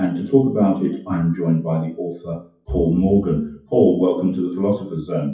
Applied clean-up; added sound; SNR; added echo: classical method WPE with log-MMSE.